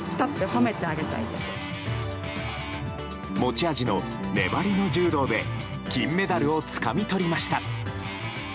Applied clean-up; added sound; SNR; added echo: none; Guitar; 6 dB; none.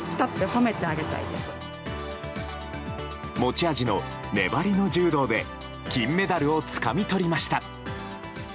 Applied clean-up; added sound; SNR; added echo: none; none; none; none.